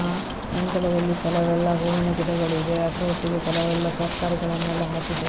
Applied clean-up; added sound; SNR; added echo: none; Walk, footsteps + Keys jangling; 2 dB; none.